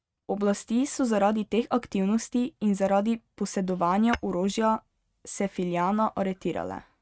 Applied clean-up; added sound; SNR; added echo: neural mask model RNNoise.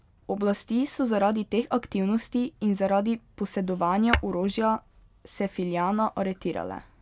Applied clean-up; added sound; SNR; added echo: none; Tap / Hammer / Glass; 10 dB; none.